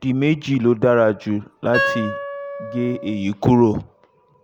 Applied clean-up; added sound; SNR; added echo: none; Wind instrument, woodwind instrument; 7 dB; none.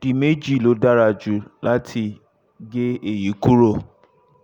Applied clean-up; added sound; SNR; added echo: none; none; none; none.